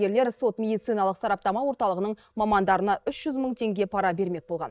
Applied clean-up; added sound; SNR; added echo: neural mask model DeepFilterNet 3.